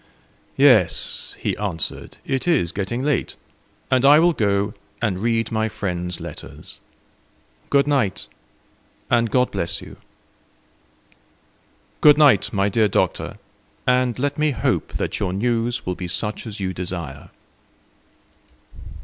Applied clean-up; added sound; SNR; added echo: none; none; none; none.